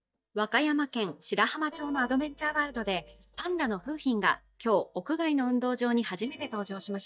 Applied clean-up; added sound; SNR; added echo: neural mask model DeepFilterNet 3.